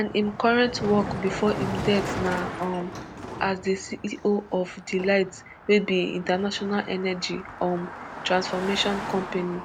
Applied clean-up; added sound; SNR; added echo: none; Car passing by; 9 dB; none.